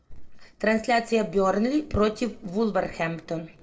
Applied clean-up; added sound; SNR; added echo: neural separator model SepFormer DNS4.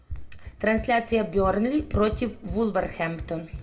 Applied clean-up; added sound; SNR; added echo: none; Run; 14 dB; reverberation time 1.2 s.